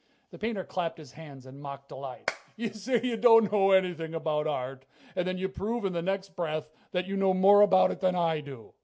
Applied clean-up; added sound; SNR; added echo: none; none; none; none.